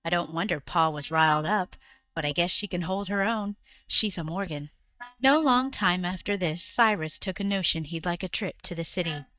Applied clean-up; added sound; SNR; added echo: neural mask model DeepFilterNet 3.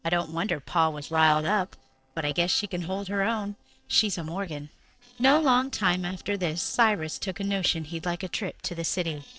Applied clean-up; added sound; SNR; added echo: neural separator model SepFormer DNS4.